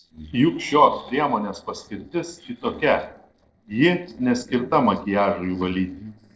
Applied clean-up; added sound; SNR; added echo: neural separator model SepFormer DNS4.